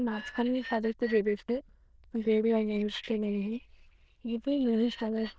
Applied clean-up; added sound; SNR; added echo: neural diffusion model UNIVERSE++.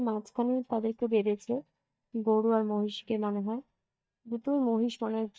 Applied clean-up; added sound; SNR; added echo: neural mask model DeepFilterNet 3.